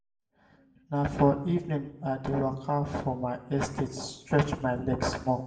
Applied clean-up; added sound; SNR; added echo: none; none; none; reverberation time 0.6 s.